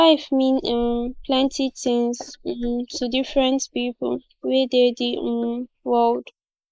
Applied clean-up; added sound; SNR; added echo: neural mask model Resemble Enhance denoiser.